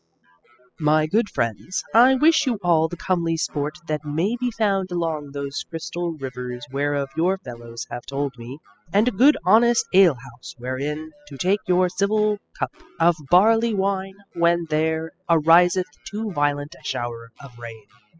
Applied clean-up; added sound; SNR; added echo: classical method spectral subtraction.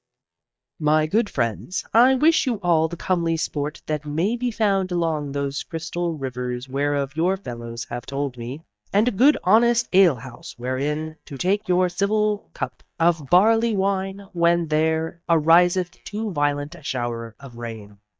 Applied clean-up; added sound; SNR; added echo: neural mask model DeepFilterNet 3.